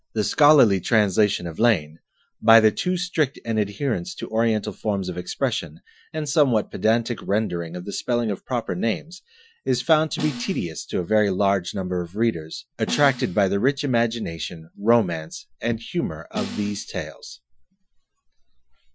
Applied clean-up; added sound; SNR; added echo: classical method Wiener filter.